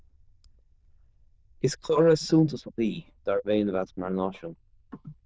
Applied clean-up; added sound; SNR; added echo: neural diffusion model UNIVERSE++.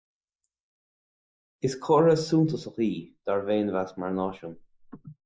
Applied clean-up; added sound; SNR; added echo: neural mask model Resemble Enhance denoiser.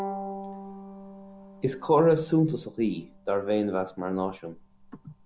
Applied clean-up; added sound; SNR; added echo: none; Bowed string instrument; 14 dB; none.